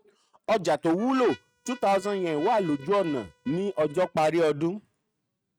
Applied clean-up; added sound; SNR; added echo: neural mask model RNNoise.